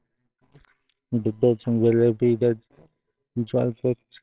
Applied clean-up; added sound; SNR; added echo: neural separator model SepFormer WHAMR!.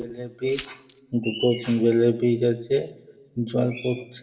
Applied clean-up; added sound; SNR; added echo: none; Glass; 19 dB; reverberation time 1.4 s.